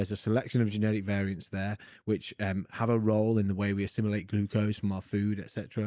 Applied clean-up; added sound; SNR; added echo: none; none; none; none.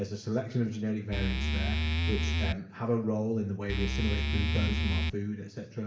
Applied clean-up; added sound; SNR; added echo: none; Musical instrument; -4 dB; reverberation time 0.6 s.